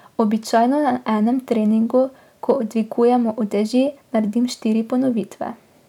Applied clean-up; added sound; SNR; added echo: none; none; none; none.